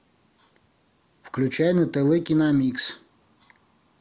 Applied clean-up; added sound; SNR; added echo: none; none; none; none.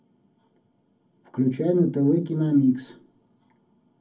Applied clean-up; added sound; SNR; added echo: none; none; none; reverberation time 0.3 s.